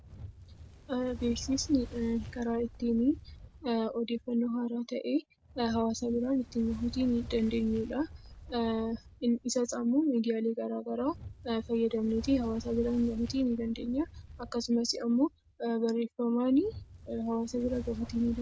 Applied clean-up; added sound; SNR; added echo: none; Fire; 16 dB; none.